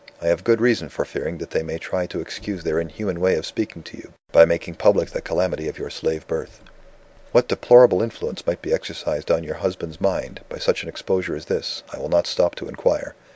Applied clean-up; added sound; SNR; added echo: none; none; none; none.